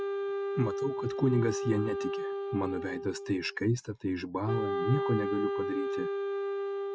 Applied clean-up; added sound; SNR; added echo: none; Wind instrument, woodwind instrument; 1 dB; none.